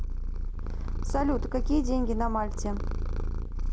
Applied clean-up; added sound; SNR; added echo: none; Purr; -3 dB; none.